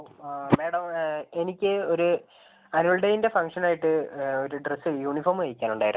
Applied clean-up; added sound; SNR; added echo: none; none; none; none.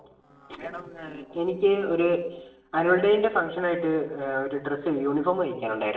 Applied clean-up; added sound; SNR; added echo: neural separator model SepFormer DNS4.